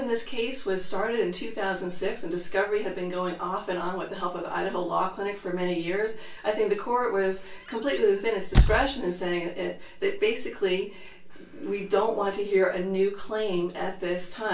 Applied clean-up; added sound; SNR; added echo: none; Squeak / Slam; -1 dB; reverberation time 0.2 s.